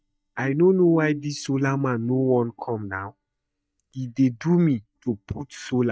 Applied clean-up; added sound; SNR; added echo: neural mask model DeepFilterNet 3.